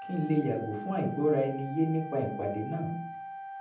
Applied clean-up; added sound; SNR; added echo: none; Wind instrument, woodwind instrument; 10 dB; reverberation time 0.6 s.